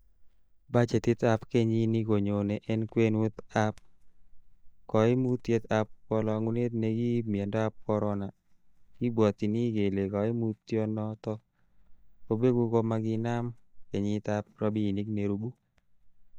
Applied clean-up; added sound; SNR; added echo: neural mask model DeepFilterNet 3.